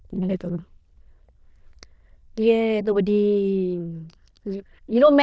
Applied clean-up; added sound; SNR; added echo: neural diffusion model UNIVERSE++.